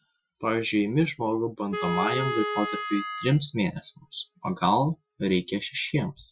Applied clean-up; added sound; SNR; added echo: classical method Wiener filter.